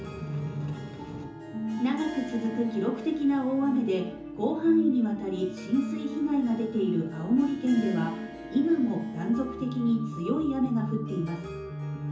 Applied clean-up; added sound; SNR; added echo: none; Harp; 19 dB; reverberation time 0.6 s.